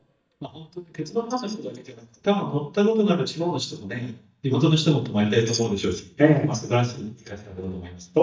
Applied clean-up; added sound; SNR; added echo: neural mask model DeepFilterNet 3.